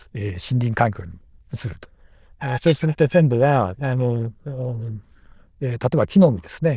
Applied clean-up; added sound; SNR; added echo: neural diffusion model UNIVERSE++.